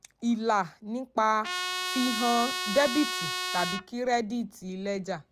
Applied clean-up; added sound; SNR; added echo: none; Trumpet; 3 dB; none.